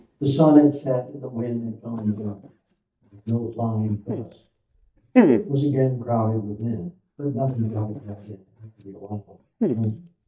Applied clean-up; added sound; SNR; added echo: neural mask model DeepFilterNet 3.